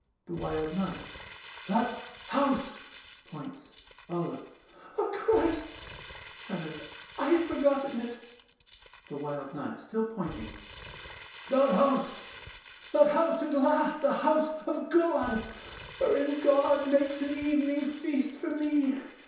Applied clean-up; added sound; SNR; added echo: none; Crumpling, crinkling; 17 dB; reverberation time 0.7 s.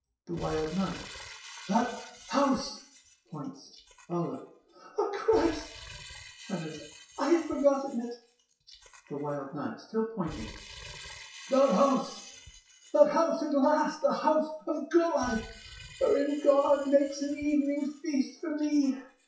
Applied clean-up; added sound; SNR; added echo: classical method WPE with log-MMSE.